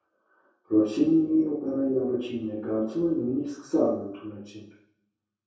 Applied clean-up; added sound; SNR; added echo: none; none; none; reverberation time 0.6 s.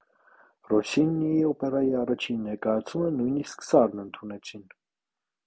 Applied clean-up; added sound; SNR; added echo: none; none; none; none.